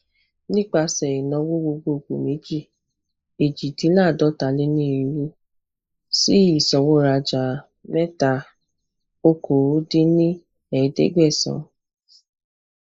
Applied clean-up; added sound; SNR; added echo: neural mask model Resemble Enhance denoiser.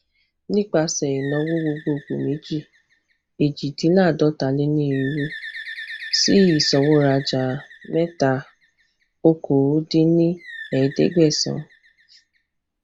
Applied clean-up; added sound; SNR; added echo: none; Bird; 18 dB; none.